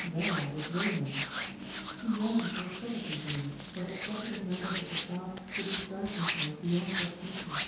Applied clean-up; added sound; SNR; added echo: none; Hands; -3 dB; reverberation time 0.9 s.